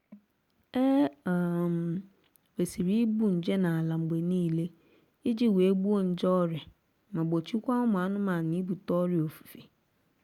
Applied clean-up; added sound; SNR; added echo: none; none; none; none.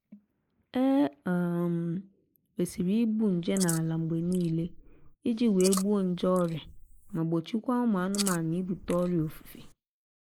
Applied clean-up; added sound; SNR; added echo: neural mask model Resemble Enhance denoiser.